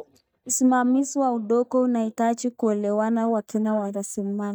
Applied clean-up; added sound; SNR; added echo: neural mask model DeepFilterNet 3.